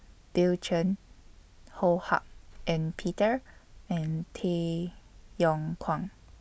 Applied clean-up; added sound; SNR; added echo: none; none; none; none.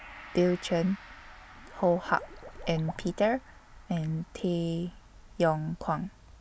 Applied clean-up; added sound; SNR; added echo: none; Gong + Liquid; 19 dB; none.